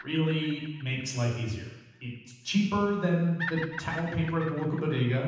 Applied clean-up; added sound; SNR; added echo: none; Bird vocalization, bird call, bird song; 15 dB; reverberation time 1.1 s.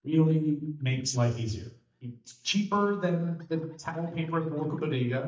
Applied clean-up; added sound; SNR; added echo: neural mask model DeepFilterNet 3.